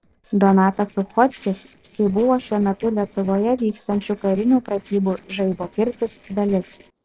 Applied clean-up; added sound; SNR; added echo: neural separator model SepFormer DNS4.